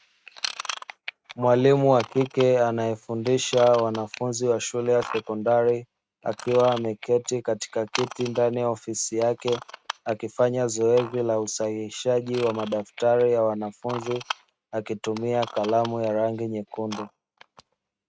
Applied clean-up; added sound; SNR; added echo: neural mask model RNNoise.